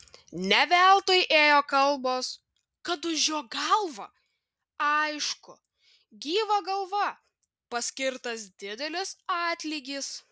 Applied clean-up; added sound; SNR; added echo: none; none; none; none.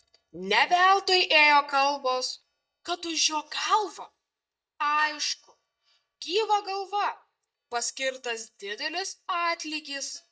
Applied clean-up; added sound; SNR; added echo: neural mask model DeepFilterNet 3.